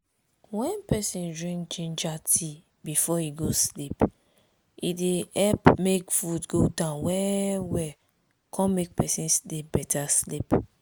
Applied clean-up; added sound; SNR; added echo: none; none; none; none.